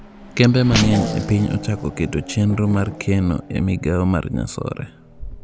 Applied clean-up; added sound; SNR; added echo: none; Race car, auto racing / Accelerating, revving, vroom; 11 dB; none.